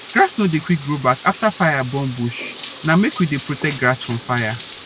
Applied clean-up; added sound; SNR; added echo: none; Bathtub (filling or washing); 8 dB; none.